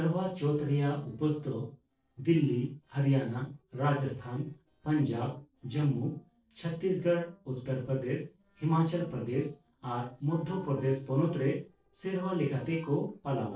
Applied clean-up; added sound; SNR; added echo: neural separator model SepFormer DNS4.